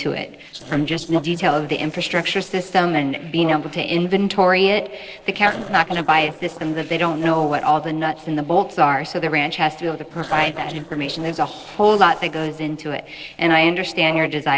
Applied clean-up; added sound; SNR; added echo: neural separator model SepFormer DNS4.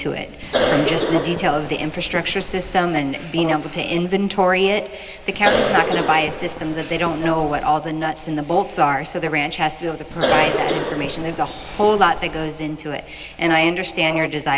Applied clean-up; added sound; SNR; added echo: none; Cough; 3 dB; none.